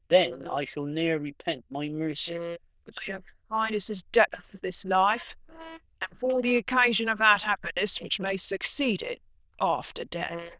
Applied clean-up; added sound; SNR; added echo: neural diffusion model UNIVERSE++.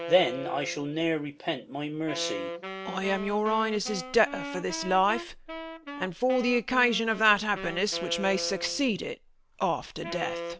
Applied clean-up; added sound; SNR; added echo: none; Wind instrument, woodwind instrument; 11 dB; none.